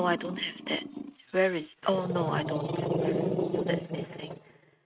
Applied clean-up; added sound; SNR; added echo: neural mask model RNNoise.